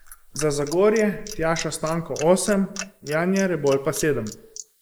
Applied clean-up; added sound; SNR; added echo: neural mask model Resemble Enhance denoiser.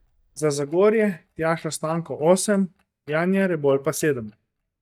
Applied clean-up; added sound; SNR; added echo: neural mask model DeepFilterNet 3.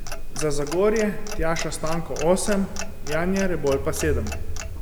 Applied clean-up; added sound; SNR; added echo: none; Clock; 1 dB; none.